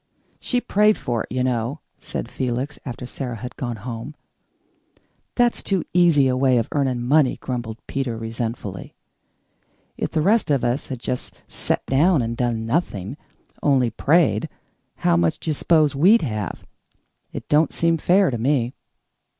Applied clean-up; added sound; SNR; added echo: none; Bass drum; 15 dB; none.